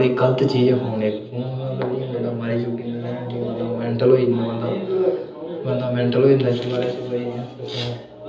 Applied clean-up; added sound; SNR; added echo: none; none; none; reverberation time 0.7 s.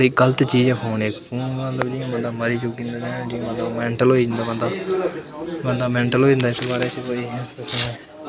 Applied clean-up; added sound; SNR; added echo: none; none; none; none.